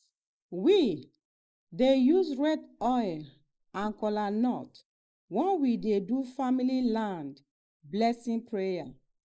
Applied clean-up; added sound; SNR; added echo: neural mask model Resemble Enhance denoiser.